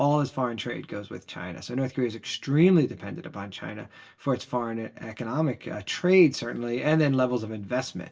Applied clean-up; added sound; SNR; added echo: none; none; none; reverberation time 0.2 s.